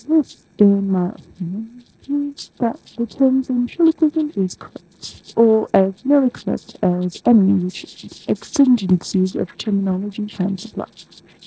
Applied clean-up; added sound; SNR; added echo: neural separator model SepFormer DNS4.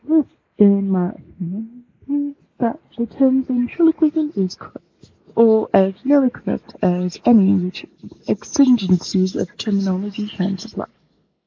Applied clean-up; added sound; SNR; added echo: neural mask model Resemble Enhance denoiser.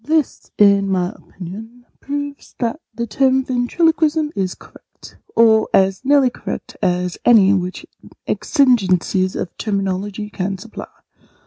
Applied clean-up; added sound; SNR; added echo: none; none; none; none.